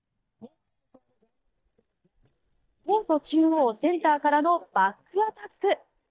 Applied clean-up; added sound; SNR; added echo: neural mask model DeepFilterNet 3.